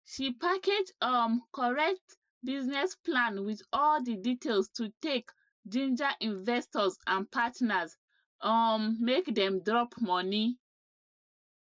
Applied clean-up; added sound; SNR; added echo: neural mask model Resemble Enhance denoiser.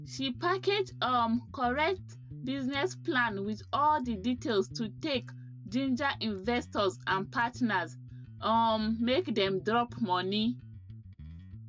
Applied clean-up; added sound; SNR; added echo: none; Bass guitar; 14 dB; none.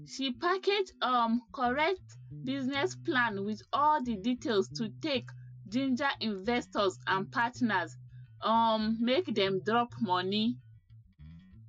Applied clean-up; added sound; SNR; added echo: classical method Wiener filter.